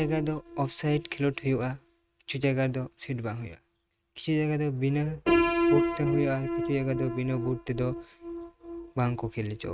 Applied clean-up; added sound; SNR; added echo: neural mask model RNNoise.